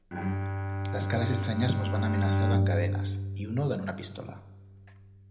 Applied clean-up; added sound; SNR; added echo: none; Bowed string instrument; -3 dB; reverberation time 0.7 s.